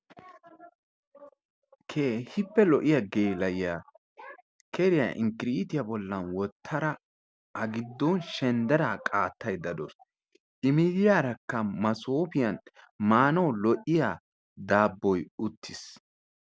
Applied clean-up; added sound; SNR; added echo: none; none; none; none.